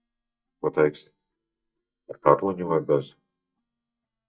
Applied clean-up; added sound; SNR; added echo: neural mask model DeepFilterNet 3.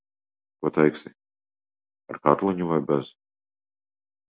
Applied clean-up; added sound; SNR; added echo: none; none; none; none.